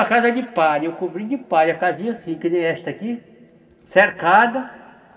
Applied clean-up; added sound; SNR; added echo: none; none; none; reverberation time 2.6 s.